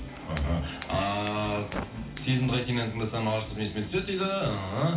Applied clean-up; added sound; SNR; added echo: none; Fire; 14 dB; reverberation time 0.4 s.